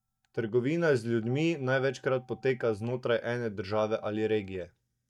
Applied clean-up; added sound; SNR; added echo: neural mask model DeepFilterNet 3.